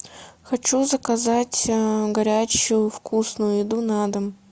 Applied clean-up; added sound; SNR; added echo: none; none; none; none.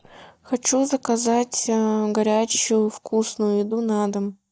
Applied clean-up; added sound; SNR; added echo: neural mask model DeepFilterNet 3.